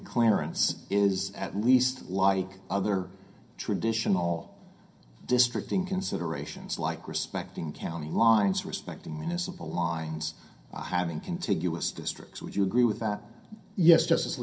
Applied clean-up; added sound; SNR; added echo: none; none; none; reverberation time 0.3 s.